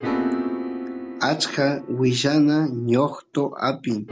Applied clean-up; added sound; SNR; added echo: none; Piano; 8 dB; none.